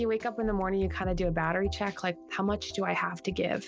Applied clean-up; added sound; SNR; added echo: none; none; none; none.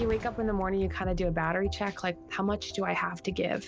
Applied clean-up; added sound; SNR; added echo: none; Fireworks; 16 dB; none.